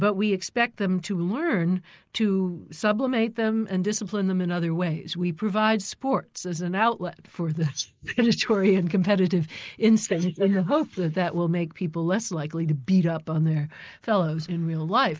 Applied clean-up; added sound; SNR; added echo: neural mask model Resemble Enhance denoiser.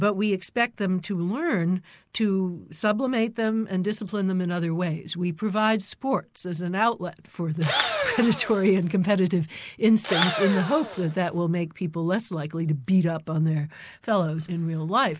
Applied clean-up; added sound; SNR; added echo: none; Engine / Drill; 3 dB; none.